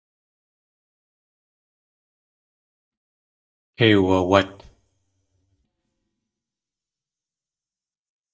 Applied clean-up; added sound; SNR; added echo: neural mask model DeepFilterNet 3.